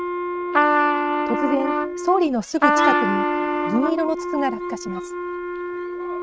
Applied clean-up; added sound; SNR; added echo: neural mask model RNNoise.